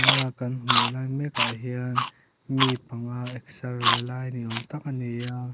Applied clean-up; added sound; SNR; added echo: neural mask model Resemble Enhance denoiser.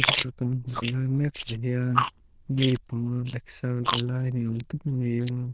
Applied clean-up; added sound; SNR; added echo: neural diffusion model UNIVERSE++.